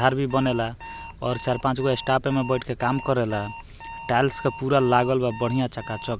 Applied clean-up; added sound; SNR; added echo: none; Alarm; 16 dB; none.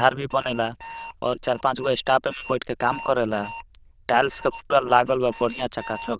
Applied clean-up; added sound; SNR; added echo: neural diffusion model UNIVERSE++.